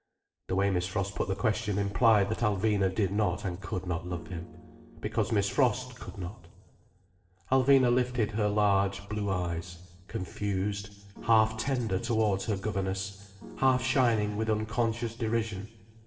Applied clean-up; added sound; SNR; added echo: neural separator model SepFormer DNS4.